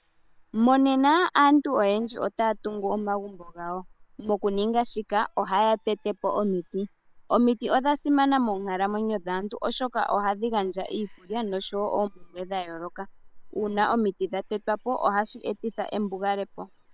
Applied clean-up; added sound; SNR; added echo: neural separator model SepFormer WHAM!.